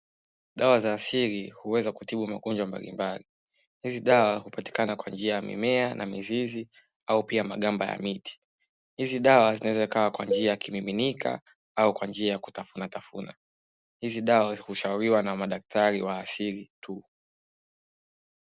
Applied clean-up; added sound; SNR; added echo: none; Cowbell; 8 dB; none.